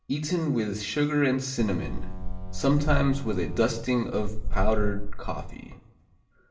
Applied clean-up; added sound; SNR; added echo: none; Boat, Water vehicle; -1 dB; reverberation time 0.7 s.